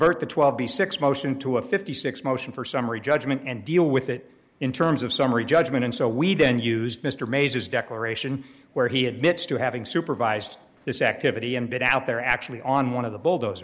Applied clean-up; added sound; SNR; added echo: none; none; none; none.